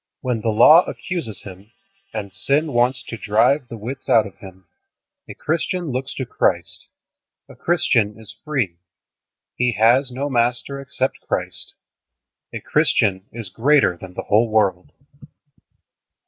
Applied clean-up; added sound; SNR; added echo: none; none; none; none.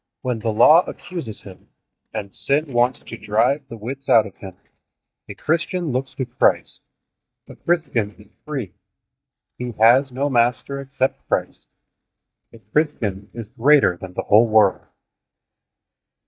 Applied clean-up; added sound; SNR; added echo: neural mask model DeepFilterNet 3.